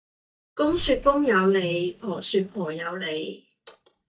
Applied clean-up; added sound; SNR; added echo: neural mask model DeepFilterNet 3.